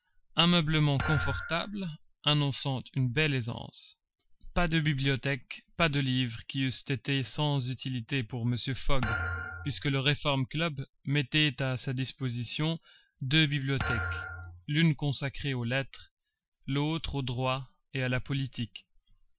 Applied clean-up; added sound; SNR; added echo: classical method Wiener filter.